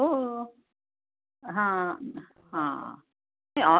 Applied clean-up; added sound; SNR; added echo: none; none; none; none.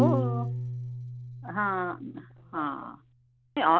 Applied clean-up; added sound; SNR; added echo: none; Piano; 2 dB; none.